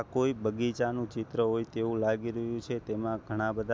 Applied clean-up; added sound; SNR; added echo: none; none; none; none.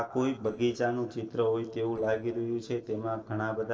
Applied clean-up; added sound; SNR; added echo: neural separator model SepFormer DNS4.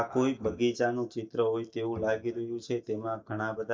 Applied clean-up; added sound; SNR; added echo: neural mask model DeepFilterNet 3.